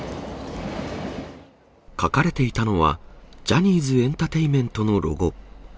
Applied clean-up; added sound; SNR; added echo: none; none; none; none.